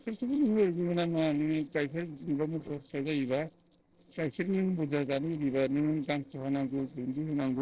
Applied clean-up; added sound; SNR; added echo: neural separator model SepFormer DNS4.